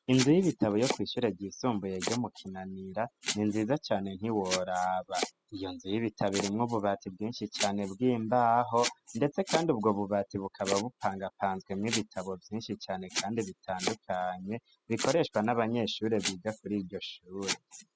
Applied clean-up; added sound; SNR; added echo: classical method spectral subtraction.